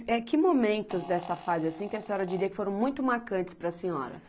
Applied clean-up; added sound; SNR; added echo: none; Fart; 18 dB; none.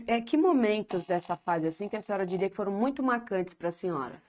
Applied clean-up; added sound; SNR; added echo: neural mask model RNNoise.